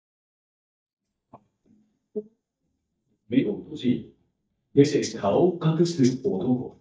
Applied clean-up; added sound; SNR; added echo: neural mask model DeepFilterNet 3.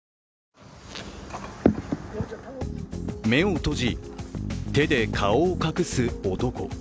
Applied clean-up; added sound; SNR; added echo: none; none; none; none.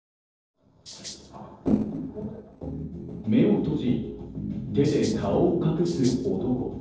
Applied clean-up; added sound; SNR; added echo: neural separator model SepFormer DNS4.